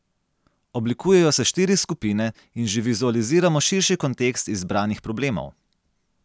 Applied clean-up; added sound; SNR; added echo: none; none; none; none.